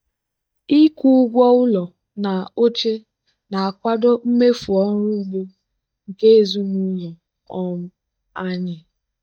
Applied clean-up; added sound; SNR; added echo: neural mask model DeepFilterNet 3.